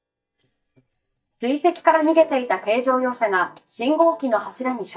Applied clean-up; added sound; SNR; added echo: neural mask model DeepFilterNet 3.